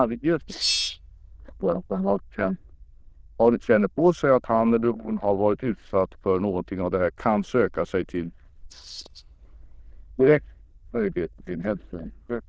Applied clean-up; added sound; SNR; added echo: neural diffusion model UNIVERSE++.